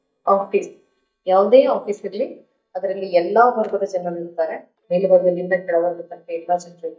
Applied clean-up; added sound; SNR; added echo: neural mask model DeepFilterNet 3.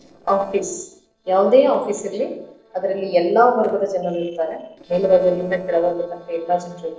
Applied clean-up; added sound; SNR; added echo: neural separator model SepFormer DNS4.